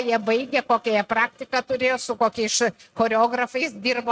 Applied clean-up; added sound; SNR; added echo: neural mask model RNNoise.